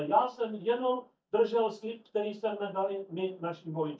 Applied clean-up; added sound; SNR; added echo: neural mask model DeepFilterNet 3.